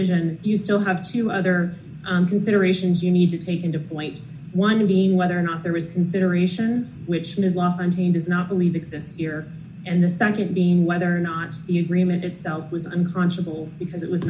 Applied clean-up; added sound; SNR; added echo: none; none; none; reverberation time 0.4 s.